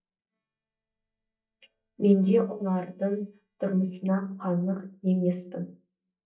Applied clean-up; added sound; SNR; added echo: neural mask model DeepFilterNet 3.